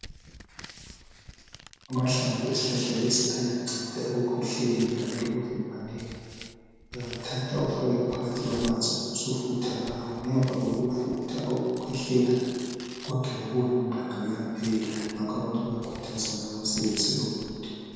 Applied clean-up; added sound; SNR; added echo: none; Tearing; 17 dB; reverberation time 2.0 s.